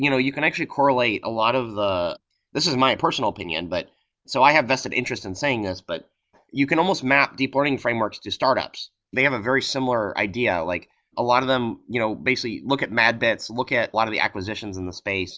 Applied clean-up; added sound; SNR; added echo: none; none; none; none.